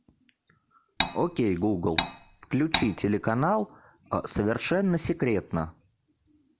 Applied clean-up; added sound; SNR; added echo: none; Cutlery, silverware; -1 dB; none.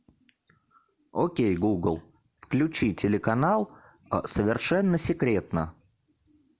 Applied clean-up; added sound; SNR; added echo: none; none; none; none.